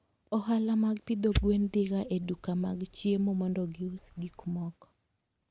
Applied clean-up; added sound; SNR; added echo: none; Fire; 9 dB; none.